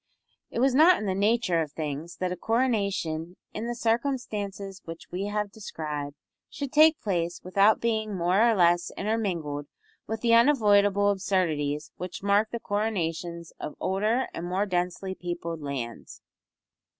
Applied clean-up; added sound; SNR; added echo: none; none; none; none.